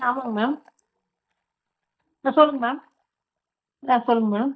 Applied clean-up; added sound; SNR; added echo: neural mask model DeepFilterNet 3.